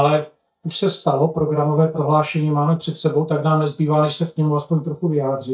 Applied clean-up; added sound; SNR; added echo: neural mask model DeepFilterNet 3.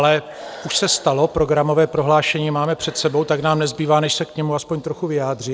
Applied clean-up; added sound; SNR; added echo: none; none; none; none.